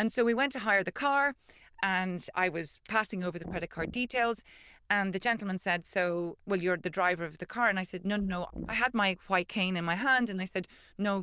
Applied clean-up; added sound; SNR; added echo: neural diffusion model UNIVERSE++.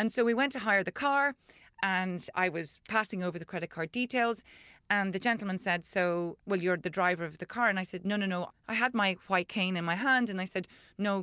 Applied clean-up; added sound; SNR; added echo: none; none; none; none.